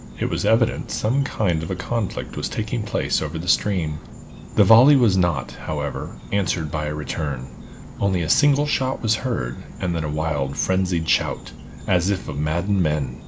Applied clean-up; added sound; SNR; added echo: none; Insect; 15 dB; none.